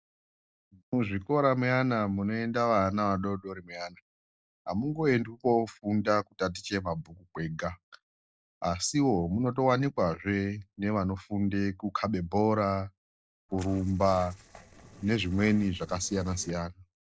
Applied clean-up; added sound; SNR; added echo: neural separator model SepFormer DNS4.